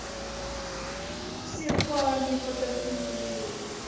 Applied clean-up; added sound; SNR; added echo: none; Car; 0 dB; reverberation time 1.2 s.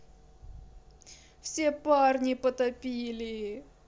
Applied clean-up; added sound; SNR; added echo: none; none; none; none.